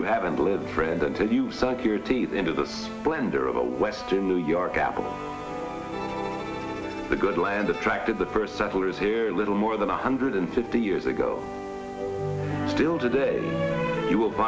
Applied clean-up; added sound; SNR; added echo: none; Bowed string instrument; 17 dB; none.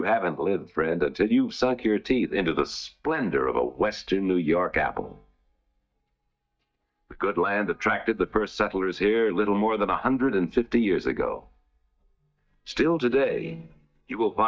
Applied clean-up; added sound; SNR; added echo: neural mask model DeepFilterNet 3.